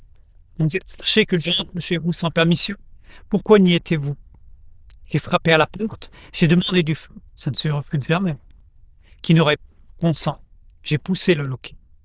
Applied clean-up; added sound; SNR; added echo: neural diffusion model UNIVERSE++.